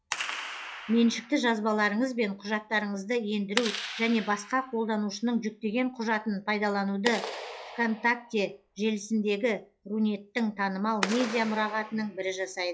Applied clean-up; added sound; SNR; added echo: classical method log-MMSE.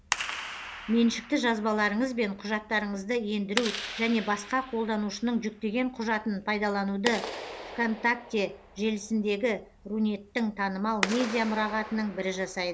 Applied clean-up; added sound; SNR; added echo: none; Clapping; 11 dB; none.